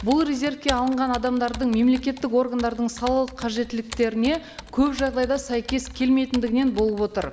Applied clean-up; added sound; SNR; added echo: none; Computer keyboard; 15 dB; none.